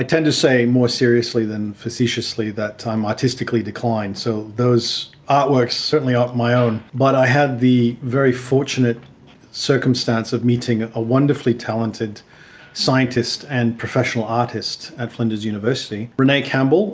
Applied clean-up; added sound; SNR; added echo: none; none; none; none.